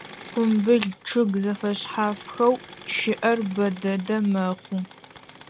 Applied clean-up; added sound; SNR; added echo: none; Engine / Mechanisms; 19 dB; none.